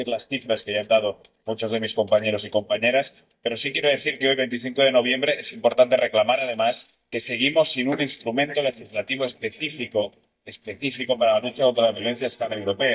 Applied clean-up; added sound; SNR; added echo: neural mask model DeepFilterNet 3.